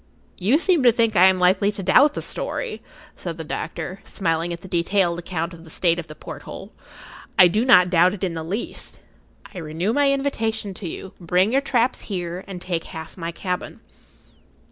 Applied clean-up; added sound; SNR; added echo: none; none; none; none.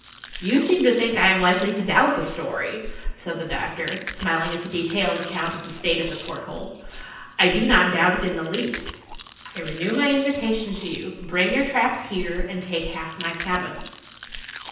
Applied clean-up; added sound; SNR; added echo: none; Chewing, mastication; 12 dB; reverberation time 0.9 s.